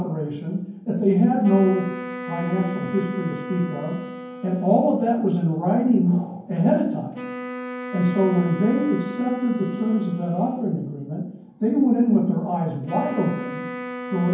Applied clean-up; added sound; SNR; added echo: none; Wind instrument, woodwind instrument; 13 dB; reverberation time 0.9 s.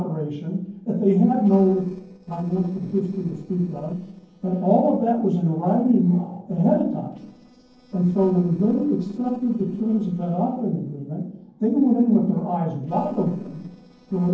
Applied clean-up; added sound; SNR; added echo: neural separator model SepFormer DNS4.